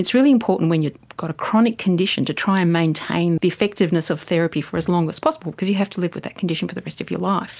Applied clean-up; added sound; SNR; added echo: none; none; none; none.